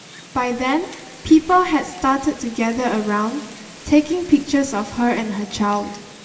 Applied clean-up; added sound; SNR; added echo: none; Wind; 20 dB; reverberation time 1.9 s.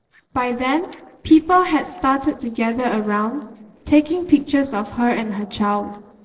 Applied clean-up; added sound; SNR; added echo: neural separator model SepFormer DNS4.